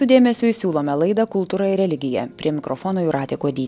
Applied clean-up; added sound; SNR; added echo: none; none; none; none.